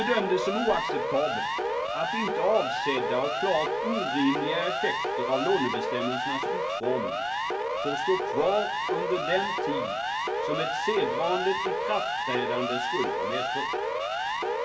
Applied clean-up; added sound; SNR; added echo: none; Siren; -1 dB; reverberation time 0.2 s.